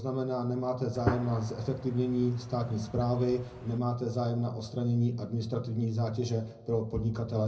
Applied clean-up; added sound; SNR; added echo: none; Gunshot, gunfire; 9 dB; reverberation time 0.4 s.